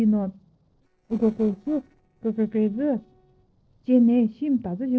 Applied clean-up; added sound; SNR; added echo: neural separator model SepFormer DNS4.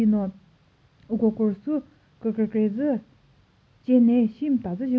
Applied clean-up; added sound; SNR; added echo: none; none; none; none.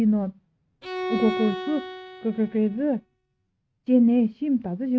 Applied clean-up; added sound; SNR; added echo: neural mask model RNNoise.